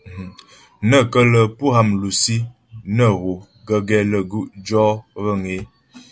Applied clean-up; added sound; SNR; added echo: none; none; none; none.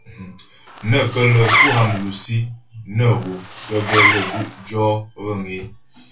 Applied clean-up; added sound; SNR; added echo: none; Zipper (clothing); 0 dB; reverberation time 0.2 s.